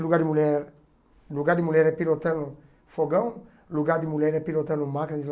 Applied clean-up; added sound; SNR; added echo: none; none; none; none.